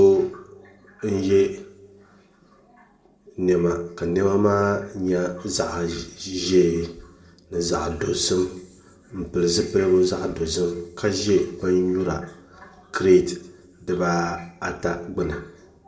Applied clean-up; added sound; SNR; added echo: none; none; none; reverberation time 0.7 s.